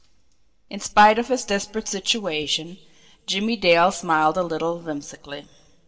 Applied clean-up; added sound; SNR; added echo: none; none; none; reverberation time 0.2 s.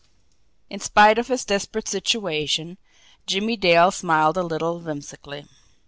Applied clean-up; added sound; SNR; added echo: none; none; none; none.